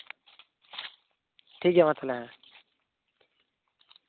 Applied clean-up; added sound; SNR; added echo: none; none; none; none.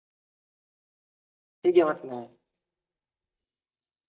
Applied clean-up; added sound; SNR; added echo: neural mask model DeepFilterNet 3.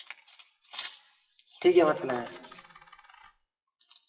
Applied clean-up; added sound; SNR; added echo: classical method WPE with log-MMSE.